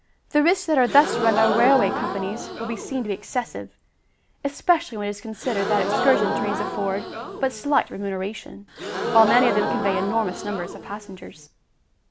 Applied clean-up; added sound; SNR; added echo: none; Crowd / Gasp; 3 dB; none.